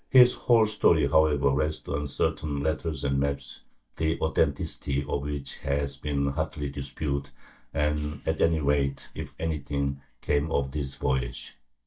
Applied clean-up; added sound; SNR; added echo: neural mask model DeepFilterNet 3.